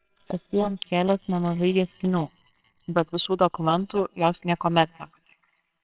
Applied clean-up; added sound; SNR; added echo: neural separator model SepFormer WHAMR!.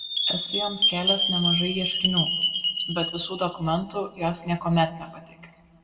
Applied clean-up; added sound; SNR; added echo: none; Chime; 0 dB; reverberation time 1.1 s.